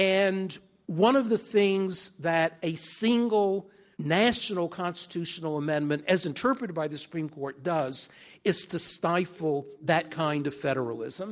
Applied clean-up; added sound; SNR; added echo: none; Siren; 20 dB; none.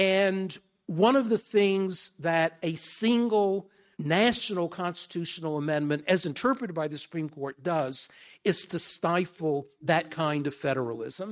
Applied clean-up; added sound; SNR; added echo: neural mask model RNNoise.